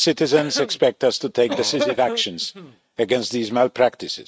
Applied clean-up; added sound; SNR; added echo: neural mask model RNNoise.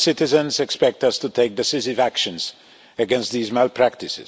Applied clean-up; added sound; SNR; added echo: none; none; none; none.